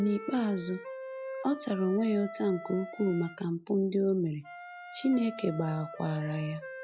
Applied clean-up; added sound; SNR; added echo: classical method log-MMSE.